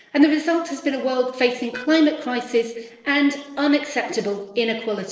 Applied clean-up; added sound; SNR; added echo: neural separator model SepFormer DNS4.